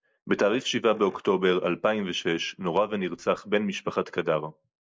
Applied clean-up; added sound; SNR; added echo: neural mask model Resemble Enhance denoiser.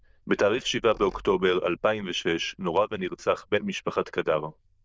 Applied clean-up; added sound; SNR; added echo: neural diffusion model UNIVERSE++.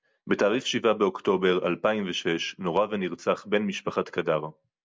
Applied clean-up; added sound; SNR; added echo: none; none; none; none.